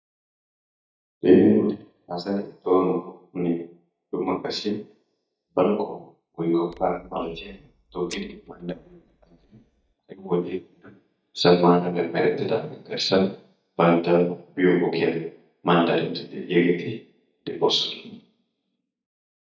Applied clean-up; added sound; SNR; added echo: neural mask model DeepFilterNet 3.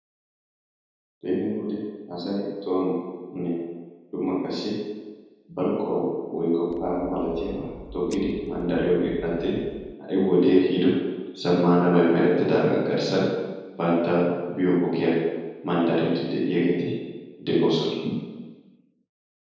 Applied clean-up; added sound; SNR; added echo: none; Scissors; 19 dB; reverberation time 1.2 s.